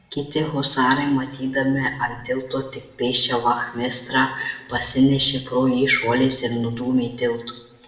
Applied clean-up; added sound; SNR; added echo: none; none; none; reverberation time 0.8 s.